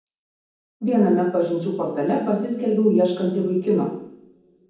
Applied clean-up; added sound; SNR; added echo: none; none; none; reverberation time 1.2 s.